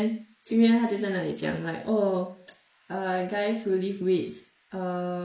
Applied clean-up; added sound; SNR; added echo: neural mask model Resemble Enhance denoiser.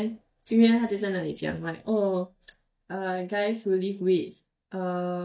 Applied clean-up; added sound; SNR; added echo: neural mask model DeepFilterNet 3.